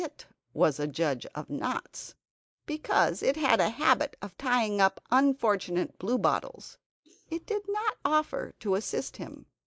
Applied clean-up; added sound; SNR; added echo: neural mask model Resemble Enhance denoiser.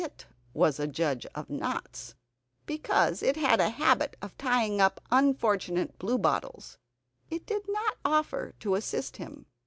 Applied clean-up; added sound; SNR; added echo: none; none; none; none.